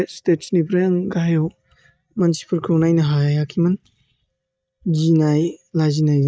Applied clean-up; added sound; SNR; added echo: neural mask model DeepFilterNet 3.